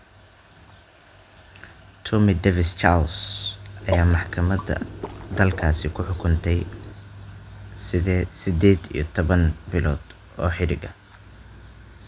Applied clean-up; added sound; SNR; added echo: none; Water / Liquid; 11 dB; none.